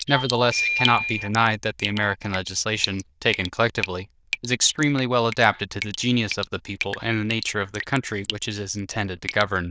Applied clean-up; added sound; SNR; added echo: neural diffusion model UNIVERSE++.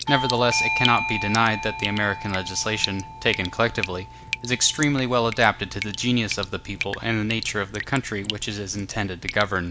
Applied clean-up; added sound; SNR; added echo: none; Bell / Doorbell + Drip; 7 dB; none.